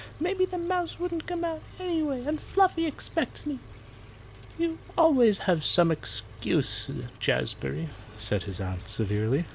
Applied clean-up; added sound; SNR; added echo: none; Engine; 17 dB; none.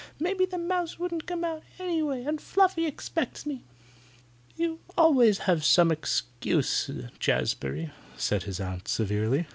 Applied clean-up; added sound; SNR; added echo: none; none; none; none.